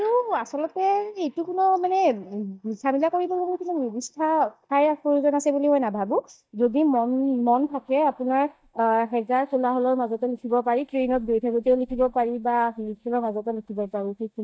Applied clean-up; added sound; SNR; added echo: neural mask model DeepFilterNet 3.